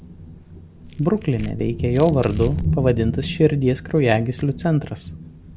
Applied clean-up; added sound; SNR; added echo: none; Tearing + Thunder; 8 dB; none.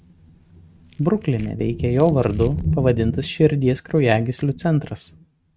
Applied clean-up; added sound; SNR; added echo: neural mask model RNNoise.